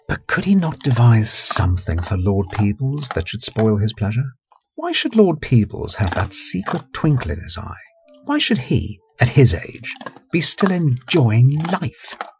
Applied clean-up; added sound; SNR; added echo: classical method Wiener filter.